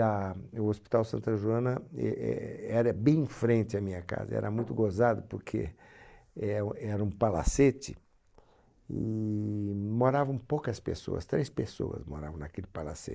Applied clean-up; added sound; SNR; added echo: neural mask model Resemble Enhance denoiser.